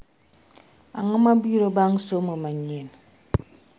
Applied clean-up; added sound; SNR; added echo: none; none; none; none.